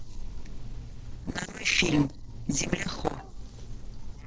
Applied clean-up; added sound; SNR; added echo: neural separator model SepFormer DNS4.